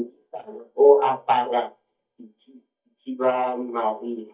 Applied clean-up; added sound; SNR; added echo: neural mask model DeepFilterNet 3.